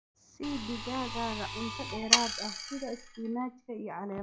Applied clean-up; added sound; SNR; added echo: classical method log-MMSE.